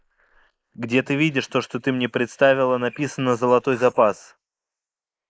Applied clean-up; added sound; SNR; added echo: neural mask model Resemble Enhance denoiser.